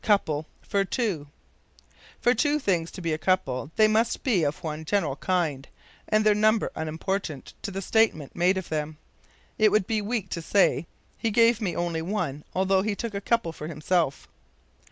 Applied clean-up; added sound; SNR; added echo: none; none; none; none.